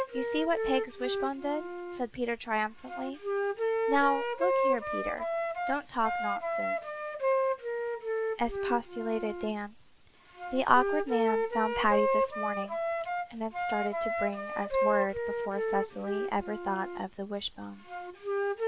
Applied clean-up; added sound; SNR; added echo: none; Wind instrument, woodwind instrument; -1 dB; none.